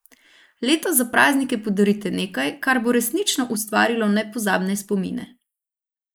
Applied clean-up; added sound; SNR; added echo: neural mask model Resemble Enhance denoiser.